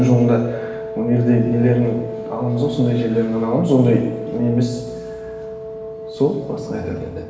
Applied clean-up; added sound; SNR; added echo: none; Wind instrument, woodwind instrument; 10 dB; reverberation time 1.2 s.